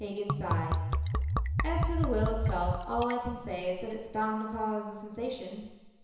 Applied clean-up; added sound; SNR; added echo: none; Liquid; -3 dB; reverberation time 1.0 s.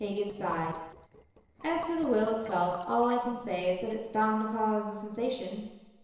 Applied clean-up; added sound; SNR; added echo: neural separator model SepFormer DNS4.